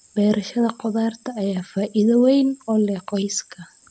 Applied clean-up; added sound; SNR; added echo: none; none; none; none.